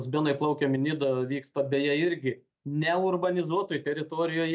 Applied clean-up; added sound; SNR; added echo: none; none; none; none.